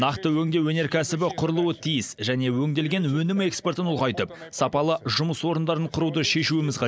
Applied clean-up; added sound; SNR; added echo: none; none; none; none.